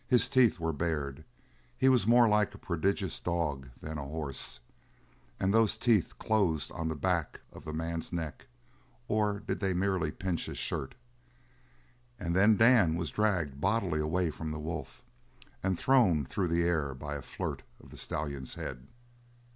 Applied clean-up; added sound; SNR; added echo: none; none; none; none.